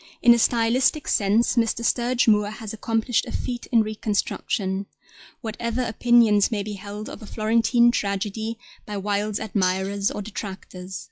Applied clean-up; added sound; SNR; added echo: classical method log-MMSE.